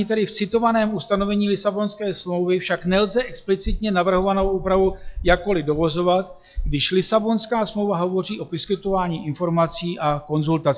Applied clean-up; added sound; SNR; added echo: classical method log-MMSE.